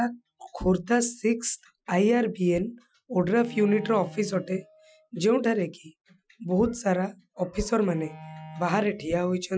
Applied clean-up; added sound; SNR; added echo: classical method Wiener filter.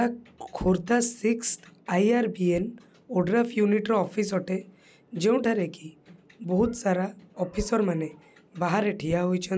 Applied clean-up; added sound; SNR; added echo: none; none; none; none.